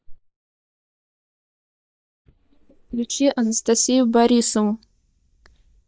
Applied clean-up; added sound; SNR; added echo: neural mask model DeepFilterNet 3.